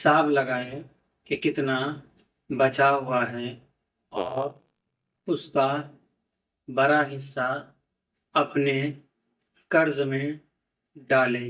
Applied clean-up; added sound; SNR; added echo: neural mask model DeepFilterNet 3.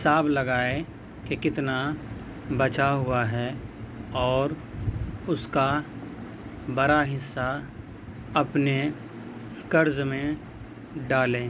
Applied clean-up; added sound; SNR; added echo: none; none; none; none.